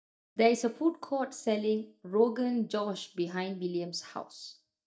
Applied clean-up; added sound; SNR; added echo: neural mask model DeepFilterNet 3.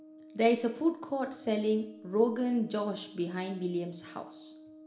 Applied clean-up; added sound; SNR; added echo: none; Brass instrument; 20 dB; reverberation time 0.6 s.